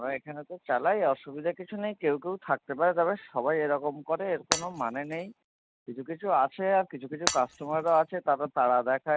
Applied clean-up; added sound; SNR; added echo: none; Shatter; 7 dB; none.